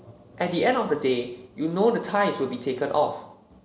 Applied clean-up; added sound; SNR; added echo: none; none; none; none.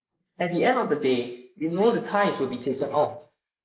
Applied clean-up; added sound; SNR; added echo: neural mask model Resemble Enhance denoiser.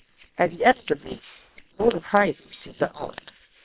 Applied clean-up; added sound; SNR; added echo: neural separator model SepFormer WHAM!.